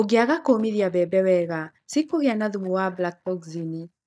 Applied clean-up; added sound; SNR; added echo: neural mask model DeepFilterNet 3.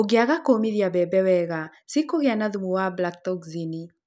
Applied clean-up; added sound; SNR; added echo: none; none; none; none.